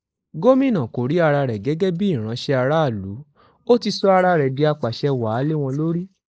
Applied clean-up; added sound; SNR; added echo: neural mask model Resemble Enhance denoiser.